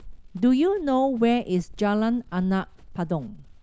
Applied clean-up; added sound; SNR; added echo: none; Run; 19 dB; none.